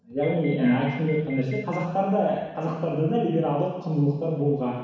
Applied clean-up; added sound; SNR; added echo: none; Alarm; 17 dB; reverberation time 1.1 s.